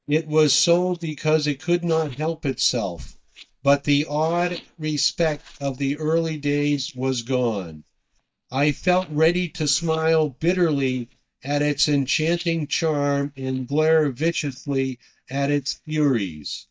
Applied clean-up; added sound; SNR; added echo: neural mask model DeepFilterNet 3.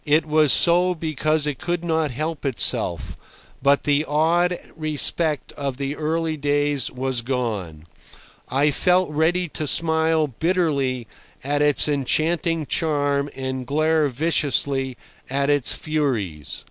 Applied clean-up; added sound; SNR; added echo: none; none; none; none.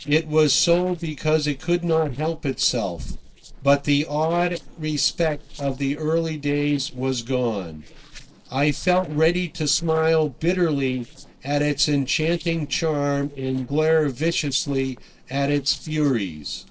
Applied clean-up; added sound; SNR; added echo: neural separator model SepFormer DNS4.